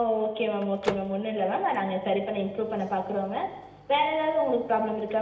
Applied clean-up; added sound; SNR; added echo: none; Microwave oven; 16 dB; reverberation time 0.8 s.